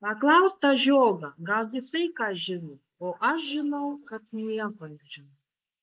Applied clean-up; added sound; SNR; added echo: neural mask model Resemble Enhance denoiser.